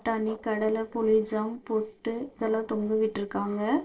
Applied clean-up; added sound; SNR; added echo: neural separator model SepFormer DNS4.